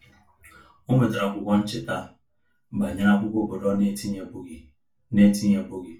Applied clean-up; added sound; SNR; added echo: none; none; none; reverberation time 0.3 s.